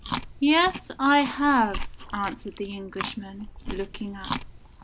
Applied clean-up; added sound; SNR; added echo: none; Chewing, mastication; 9 dB; none.